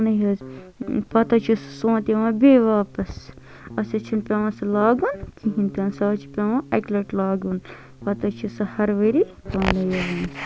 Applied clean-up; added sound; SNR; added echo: none; Guitar; 18 dB; none.